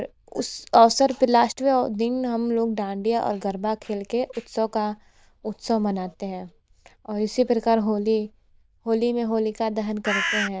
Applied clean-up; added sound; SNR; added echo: neural diffusion model UNIVERSE++.